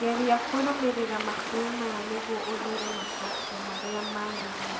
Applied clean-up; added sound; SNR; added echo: none; Waves, surf; 3 dB; reverberation time 0.8 s.